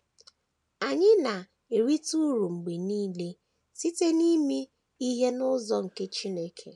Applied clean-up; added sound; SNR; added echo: none; none; none; none.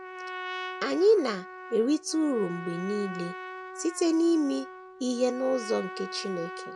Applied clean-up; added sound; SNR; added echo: none; Trumpet; 12 dB; none.